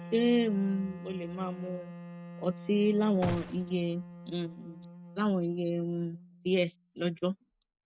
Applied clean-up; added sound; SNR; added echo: none; Gunshot, gunfire + Wind instrument, woodwind instrument; 13 dB; none.